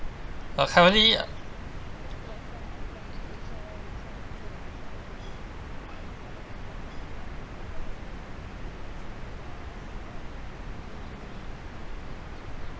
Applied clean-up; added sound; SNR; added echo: none; none; none; none.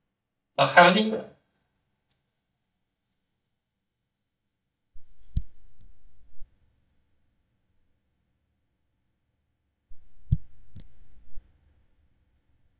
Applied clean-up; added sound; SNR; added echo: neural mask model DeepFilterNet 3.